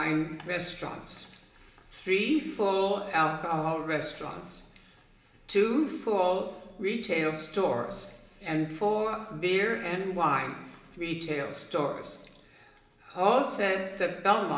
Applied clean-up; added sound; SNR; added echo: none; none; none; reverberation time 1.0 s.